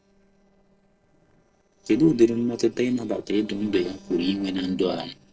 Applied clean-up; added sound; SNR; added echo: neural separator model SepFormer DNS4.